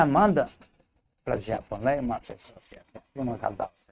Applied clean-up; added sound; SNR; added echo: neural mask model RNNoise.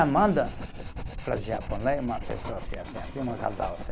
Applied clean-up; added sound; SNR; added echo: none; Writing; 6 dB; none.